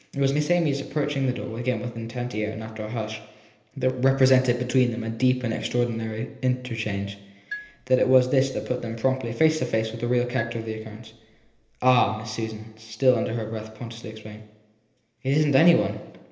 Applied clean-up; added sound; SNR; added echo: none; Marimba, xylophone; 18 dB; reverberation time 0.8 s.